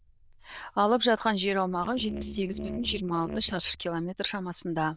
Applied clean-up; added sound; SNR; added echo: neural diffusion model UNIVERSE++.